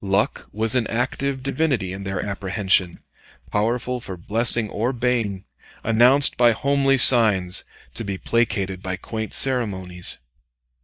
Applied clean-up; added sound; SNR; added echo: neural mask model DeepFilterNet 3.